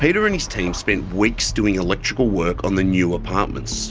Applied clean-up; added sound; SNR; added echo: none; none; none; none.